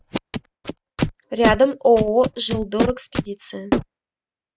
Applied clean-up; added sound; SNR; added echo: neural mask model RNNoise.